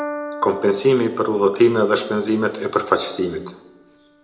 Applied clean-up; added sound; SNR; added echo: none; Piano; 16 dB; reverberation time 0.6 s.